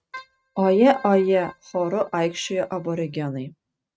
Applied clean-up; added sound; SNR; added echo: neural mask model RNNoise.